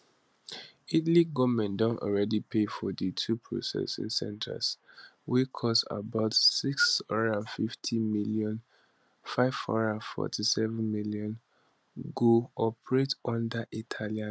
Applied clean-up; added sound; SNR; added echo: none; none; none; none.